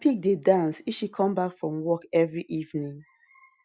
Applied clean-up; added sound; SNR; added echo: none; none; none; none.